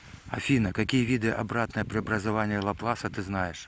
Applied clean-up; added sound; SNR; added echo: none; none; none; none.